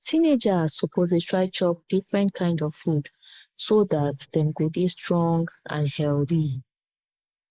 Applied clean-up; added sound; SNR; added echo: neural mask model Resemble Enhance denoiser.